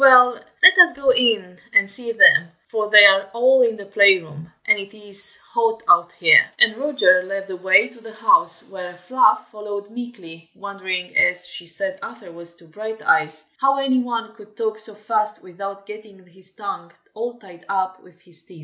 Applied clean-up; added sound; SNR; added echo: none; none; none; none.